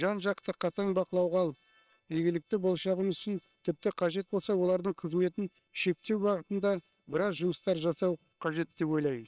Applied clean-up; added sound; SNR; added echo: neural separator model SepFormer WHAM!.